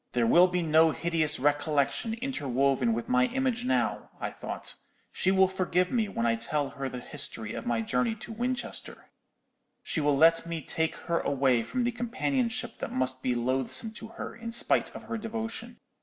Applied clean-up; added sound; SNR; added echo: none; none; none; none.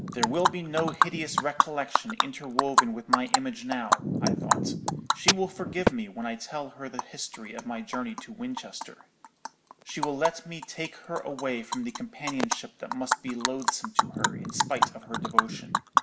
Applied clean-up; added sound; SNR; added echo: none; Animal; -4 dB; none.